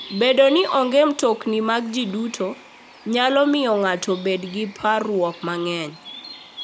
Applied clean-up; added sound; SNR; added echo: none; Bird; 19 dB; none.